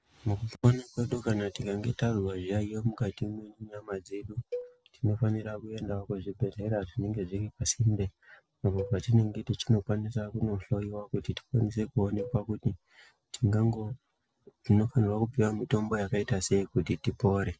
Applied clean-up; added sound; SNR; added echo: neural separator model SepFormer DNS4.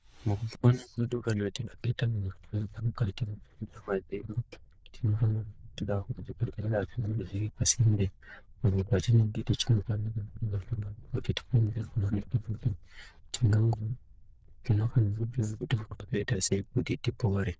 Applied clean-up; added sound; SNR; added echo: neural diffusion model UNIVERSE++.